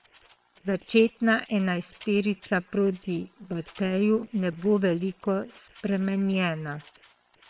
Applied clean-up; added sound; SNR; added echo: neural separator model SepFormer WHAM!.